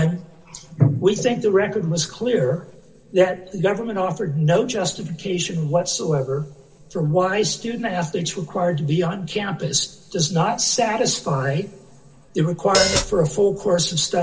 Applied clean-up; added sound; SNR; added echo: none; Hi-hat; 1 dB; reverberation time 1.8 s.